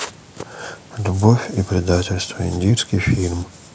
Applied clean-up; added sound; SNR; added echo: none; none; none; none.